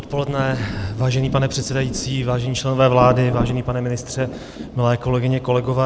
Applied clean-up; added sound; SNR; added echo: none; Rain; 11 dB; none.